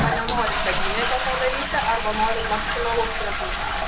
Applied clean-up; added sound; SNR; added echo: none; Toilet flush; -2 dB; none.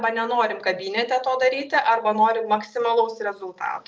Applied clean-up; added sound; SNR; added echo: none; none; none; none.